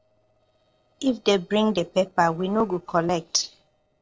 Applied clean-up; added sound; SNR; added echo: neural separator model SepFormer DNS4.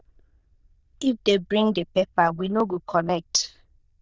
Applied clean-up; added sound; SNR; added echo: neural diffusion model UNIVERSE++.